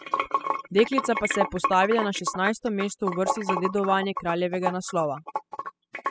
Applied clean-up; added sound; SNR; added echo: classical method spectral subtraction.